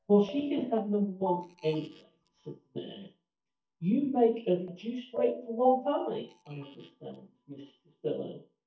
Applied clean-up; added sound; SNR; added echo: neural mask model DeepFilterNet 3.